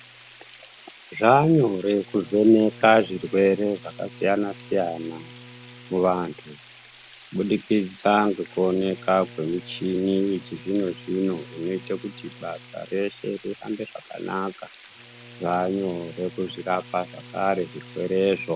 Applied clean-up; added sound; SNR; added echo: none; Bowed string instrument + Water; 19 dB; none.